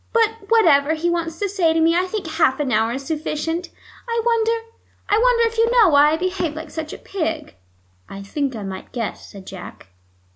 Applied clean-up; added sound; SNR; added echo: none; Fireworks; 18 dB; none.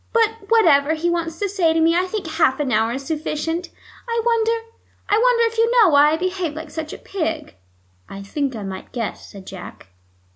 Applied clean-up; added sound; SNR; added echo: none; none; none; none.